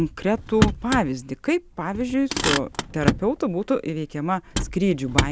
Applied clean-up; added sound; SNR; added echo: none; Motor vehicle (road); 3 dB; none.